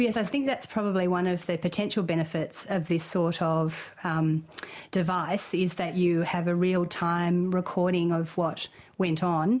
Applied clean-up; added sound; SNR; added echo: none; none; none; none.